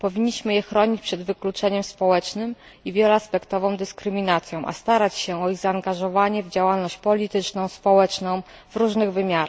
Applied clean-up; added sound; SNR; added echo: none; none; none; none.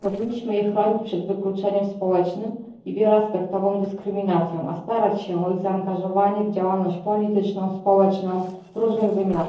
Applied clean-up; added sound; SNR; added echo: neural separator model SepFormer DNS4.